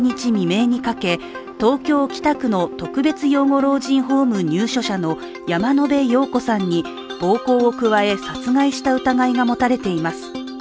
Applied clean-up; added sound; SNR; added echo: none; none; none; none.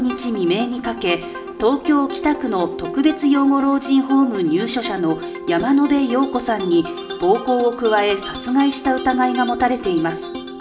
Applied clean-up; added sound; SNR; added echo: none; none; none; reverberation time 1.3 s.